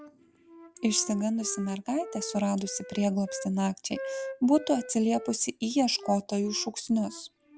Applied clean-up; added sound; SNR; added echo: none; Wind instrument, woodwind instrument; 14 dB; none.